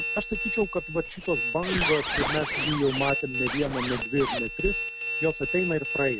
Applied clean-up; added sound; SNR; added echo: none; Squeak; 0 dB; none.